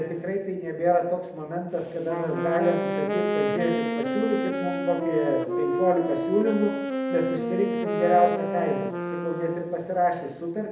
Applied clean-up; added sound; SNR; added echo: none; Wind instrument, woodwind instrument; 3 dB; reverberation time 0.8 s.